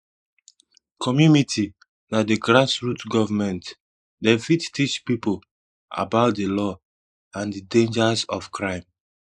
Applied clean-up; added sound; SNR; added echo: neural mask model Resemble Enhance denoiser.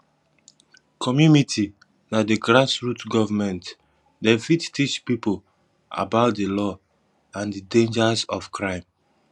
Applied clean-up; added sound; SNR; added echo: none; none; none; none.